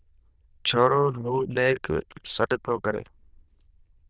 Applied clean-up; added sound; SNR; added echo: neural diffusion model UNIVERSE++.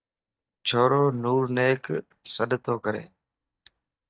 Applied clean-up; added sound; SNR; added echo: neural mask model DeepFilterNet 3.